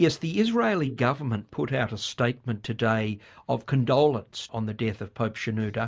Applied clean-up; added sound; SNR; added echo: neural mask model Resemble Enhance denoiser.